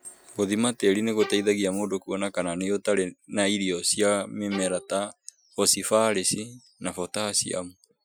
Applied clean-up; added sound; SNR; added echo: classical method Wiener filter.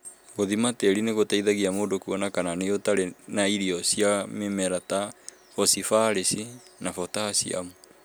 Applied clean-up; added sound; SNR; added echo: none; none; none; none.